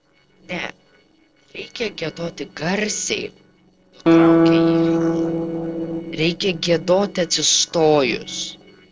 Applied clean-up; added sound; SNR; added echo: neural separator model SepFormer DNS4.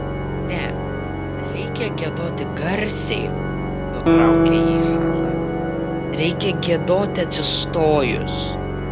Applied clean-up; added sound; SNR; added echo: none; Guitar + Organ; -3 dB; none.